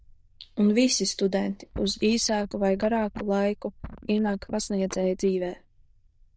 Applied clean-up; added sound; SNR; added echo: neural diffusion model UNIVERSE++.